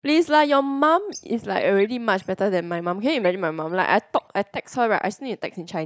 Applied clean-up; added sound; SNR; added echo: neural mask model DeepFilterNet 3.